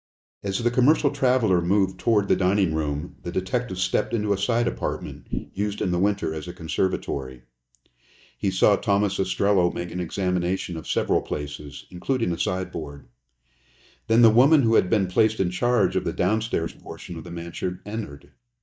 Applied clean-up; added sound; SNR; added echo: neural mask model DeepFilterNet 3.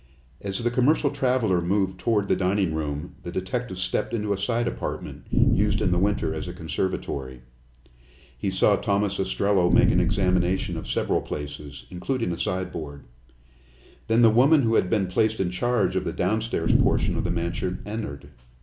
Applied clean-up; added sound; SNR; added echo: none; Boom; -1 dB; none.